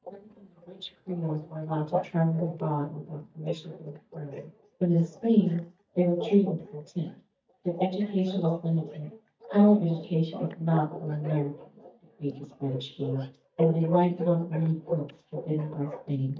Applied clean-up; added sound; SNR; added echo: neural mask model DeepFilterNet 3.